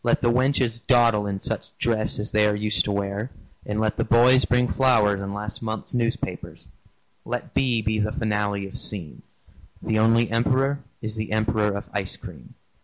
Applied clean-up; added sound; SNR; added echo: none; none; none; none.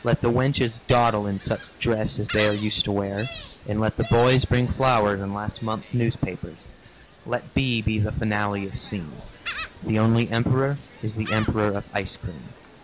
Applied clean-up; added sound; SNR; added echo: none; Gull, seagull; 17 dB; none.